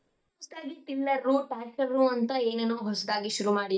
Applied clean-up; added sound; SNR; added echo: neural mask model DeepFilterNet 3.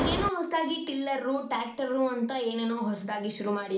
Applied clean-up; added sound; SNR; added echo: none; Fireworks; 10 dB; reverberation time 0.4 s.